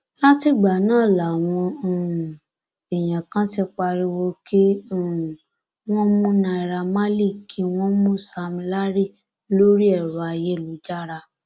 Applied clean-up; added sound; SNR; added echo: none; none; none; none.